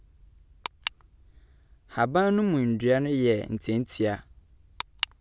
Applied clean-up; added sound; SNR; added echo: none; none; none; none.